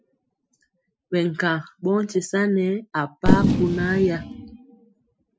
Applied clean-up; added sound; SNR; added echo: classical method Wiener filter.